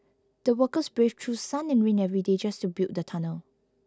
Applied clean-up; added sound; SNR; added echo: none; none; none; none.